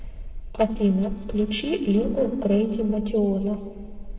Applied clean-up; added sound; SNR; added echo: neural separator model SepFormer DNS4.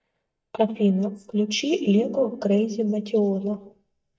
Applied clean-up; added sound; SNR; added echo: neural mask model DeepFilterNet 3.